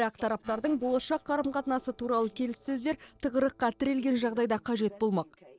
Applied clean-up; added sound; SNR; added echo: neural separator model SepFormer DNS4.